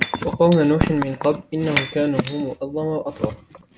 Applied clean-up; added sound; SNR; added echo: none; Shatter + Fireworks; 7 dB; none.